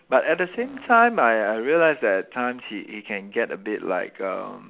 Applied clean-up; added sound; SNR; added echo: none; none; none; none.